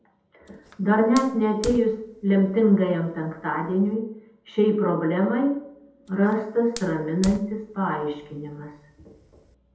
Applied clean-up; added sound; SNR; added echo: none; Fire; 19 dB; reverberation time 0.7 s.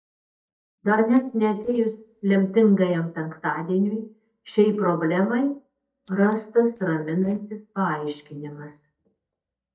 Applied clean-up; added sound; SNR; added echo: neural mask model DeepFilterNet 3.